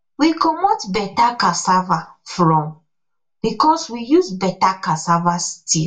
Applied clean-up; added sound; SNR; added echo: none; none; none; reverberation time 0.1 s.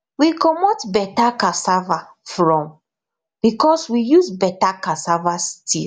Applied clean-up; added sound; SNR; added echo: none; none; none; none.